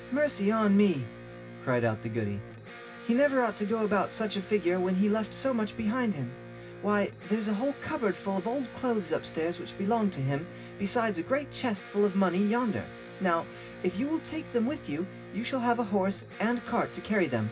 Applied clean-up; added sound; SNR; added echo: none; Electric guitar; 15 dB; reverberation time 0.4 s.